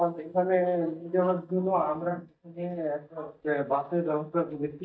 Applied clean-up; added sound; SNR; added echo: neural mask model DeepFilterNet 3.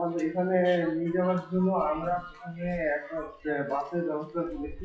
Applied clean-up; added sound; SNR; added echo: classical method WPE with log-MMSE.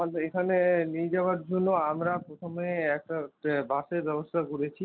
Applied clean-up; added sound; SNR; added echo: none; none; none; none.